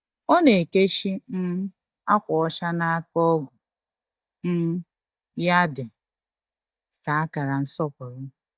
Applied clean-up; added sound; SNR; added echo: neural mask model DeepFilterNet 3.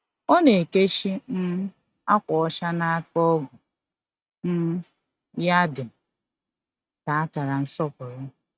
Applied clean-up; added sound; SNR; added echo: neural mask model RNNoise.